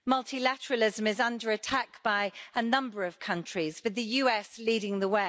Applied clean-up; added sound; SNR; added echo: none; none; none; none.